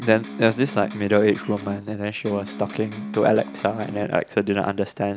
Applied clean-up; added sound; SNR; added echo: none; Electric guitar; 12 dB; none.